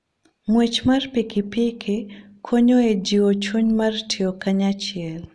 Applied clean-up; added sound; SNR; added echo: none; none; none; none.